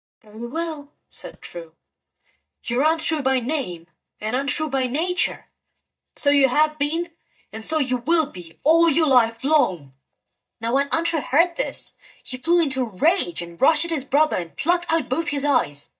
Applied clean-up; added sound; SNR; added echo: neural mask model DeepFilterNet 3.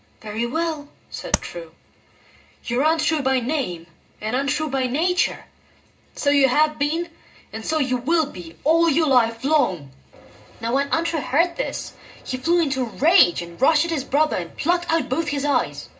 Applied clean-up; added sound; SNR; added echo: none; Tap; 2 dB; reverberation time 0.2 s.